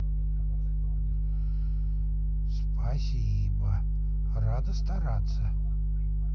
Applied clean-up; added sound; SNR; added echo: none; none; none; none.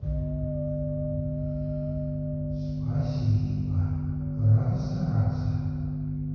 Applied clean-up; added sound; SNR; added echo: none; Wind; 15 dB; reverberation time 2.0 s.